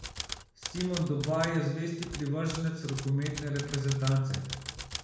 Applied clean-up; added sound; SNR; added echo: none; Typewriter; 10 dB; reverberation time 1.0 s.